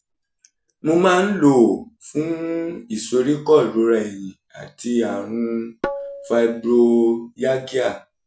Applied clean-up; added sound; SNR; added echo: none; Tabla; 12 dB; none.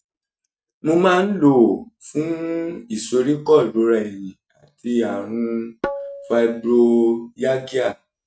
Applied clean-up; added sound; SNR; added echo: neural mask model RNNoise.